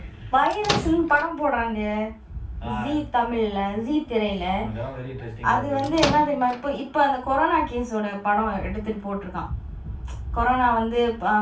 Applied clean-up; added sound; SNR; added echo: none; Microwave oven; 6 dB; reverberation time 0.3 s.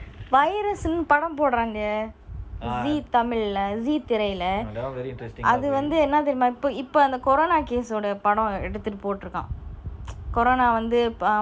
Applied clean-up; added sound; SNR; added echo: none; none; none; none.